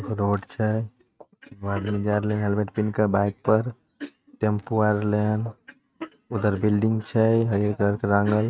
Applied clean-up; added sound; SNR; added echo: neural mask model RNNoise.